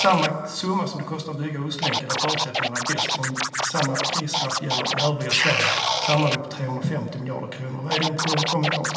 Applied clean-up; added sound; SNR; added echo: none; Scratching (performance technique); 1 dB; reverberation time 2.6 s.